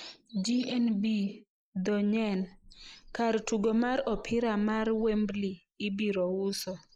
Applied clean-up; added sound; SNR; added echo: neural mask model Resemble Enhance denoiser.